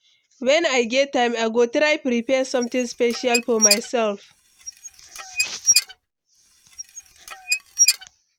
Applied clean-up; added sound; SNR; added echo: none; Squeak / Dishes, pots, and pans; 1 dB; none.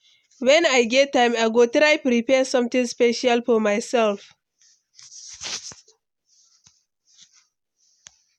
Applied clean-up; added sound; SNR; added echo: none; none; none; none.